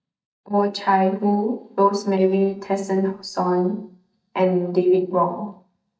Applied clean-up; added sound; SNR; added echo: neural mask model DeepFilterNet 3.